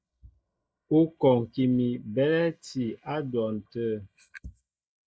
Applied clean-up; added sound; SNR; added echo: neural mask model Resemble Enhance denoiser.